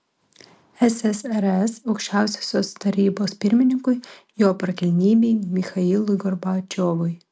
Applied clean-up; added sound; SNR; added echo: none; none; none; none.